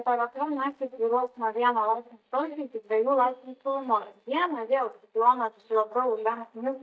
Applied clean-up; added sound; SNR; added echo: neural mask model DeepFilterNet 3.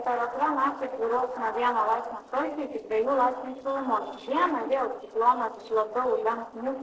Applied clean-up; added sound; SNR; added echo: neural separator model SepFormer DNS4.